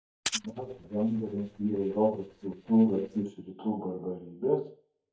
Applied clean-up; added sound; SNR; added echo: neural mask model DeepFilterNet 3.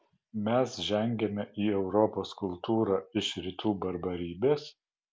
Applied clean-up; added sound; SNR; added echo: none; none; none; none.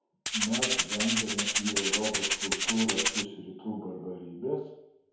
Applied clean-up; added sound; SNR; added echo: none; Rattle (instrument); -5 dB; reverberation time 0.9 s.